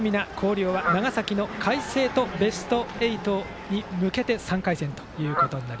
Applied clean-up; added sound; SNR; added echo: none; Fowl; 9 dB; none.